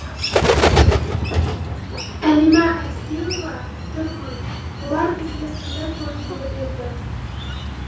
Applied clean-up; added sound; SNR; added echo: none; Bird; -2 dB; reverberation time 0.6 s.